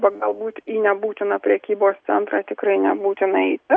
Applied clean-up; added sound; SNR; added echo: none; none; none; none.